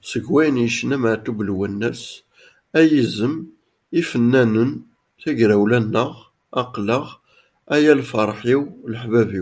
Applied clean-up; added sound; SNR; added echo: none; none; none; none.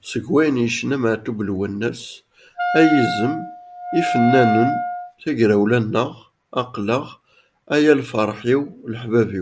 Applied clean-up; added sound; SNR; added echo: none; Wind instrument, woodwind instrument; 3 dB; none.